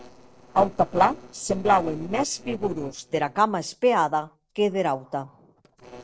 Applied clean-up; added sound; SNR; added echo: neural separator model SepFormer DNS4.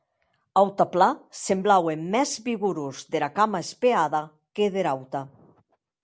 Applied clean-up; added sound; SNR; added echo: none; none; none; none.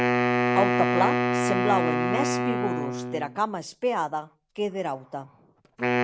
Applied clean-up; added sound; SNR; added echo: none; Wind instrument, woodwind instrument; -3 dB; none.